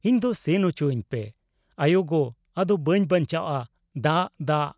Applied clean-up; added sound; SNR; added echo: none; none; none; none.